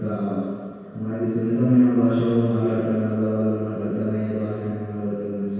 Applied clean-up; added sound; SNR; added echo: none; none; none; reverberation time 2.0 s.